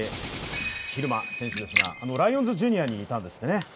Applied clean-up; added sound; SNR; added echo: none; Splash, splatter; 5 dB; none.